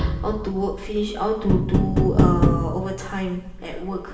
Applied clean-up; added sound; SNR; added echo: none; Tap; -3 dB; reverberation time 1.1 s.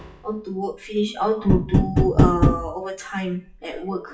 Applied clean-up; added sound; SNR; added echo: classical method WPE with log-MMSE.